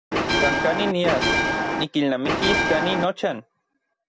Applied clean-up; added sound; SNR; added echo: none; Bell; -3 dB; none.